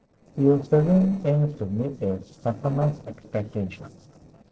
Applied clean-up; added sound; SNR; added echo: neural separator model SepFormer DNS4.